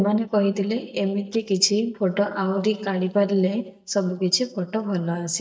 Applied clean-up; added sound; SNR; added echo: neural mask model DeepFilterNet 3.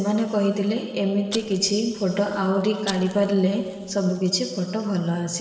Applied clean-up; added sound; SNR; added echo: none; Fire; 17 dB; reverberation time 2.1 s.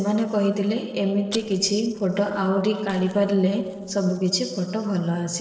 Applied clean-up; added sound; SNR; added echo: neural separator model SepFormer DNS4.